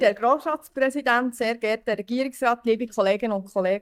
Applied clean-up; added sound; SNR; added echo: neural mask model DeepFilterNet 3.